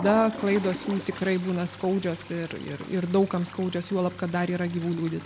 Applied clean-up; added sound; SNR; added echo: none; Toilet flush; 15 dB; none.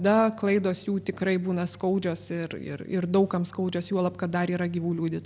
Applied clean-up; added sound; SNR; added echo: none; none; none; none.